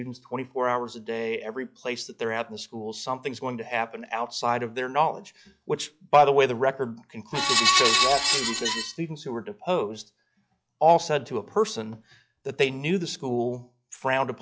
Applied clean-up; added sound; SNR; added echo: classical method log-MMSE.